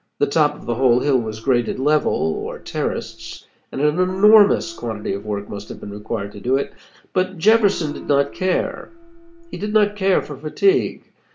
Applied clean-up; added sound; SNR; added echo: none; Gong; 17 dB; none.